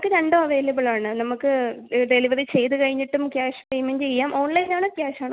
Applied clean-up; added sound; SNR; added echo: none; none; none; none.